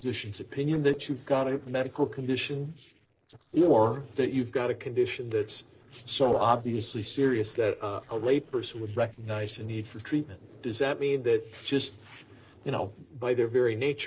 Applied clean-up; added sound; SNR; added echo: neural separator model SepFormer DNS4.